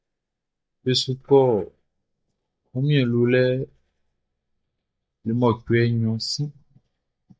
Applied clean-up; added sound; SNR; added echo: neural mask model DeepFilterNet 3.